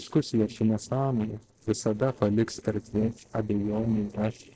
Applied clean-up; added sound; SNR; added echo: neural separator model SepFormer DNS4.